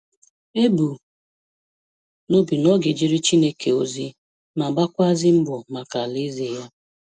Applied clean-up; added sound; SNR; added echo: none; none; none; none.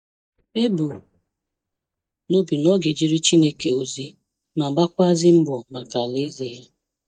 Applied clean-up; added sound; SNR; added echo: neural mask model DeepFilterNet 3.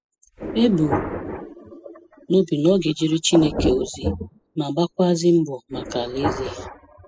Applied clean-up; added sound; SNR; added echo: classical method spectral subtraction.